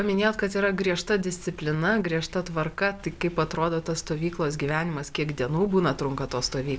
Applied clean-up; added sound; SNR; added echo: none; none; none; none.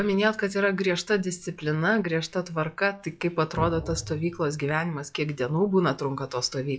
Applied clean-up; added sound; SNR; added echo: classical method log-MMSE.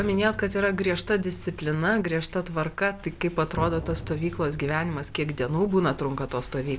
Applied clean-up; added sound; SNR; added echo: none; Drum; 14 dB; none.